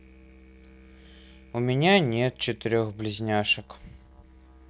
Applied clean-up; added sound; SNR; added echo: neural separator model SepFormer DNS4.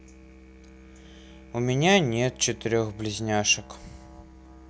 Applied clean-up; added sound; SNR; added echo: none; Musical instrument; 20 dB; none.